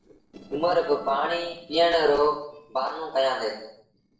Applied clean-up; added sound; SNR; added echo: neural separator model SepFormer DNS4.